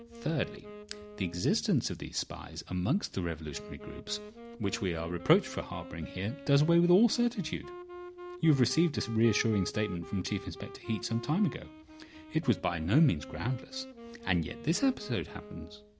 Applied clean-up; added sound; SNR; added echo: none; Wind instrument, woodwind instrument; 16 dB; none.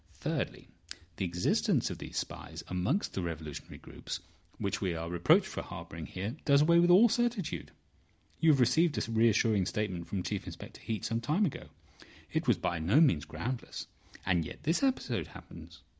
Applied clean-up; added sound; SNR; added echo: none; none; none; none.